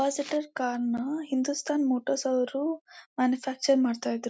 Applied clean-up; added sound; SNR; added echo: none; none; none; none.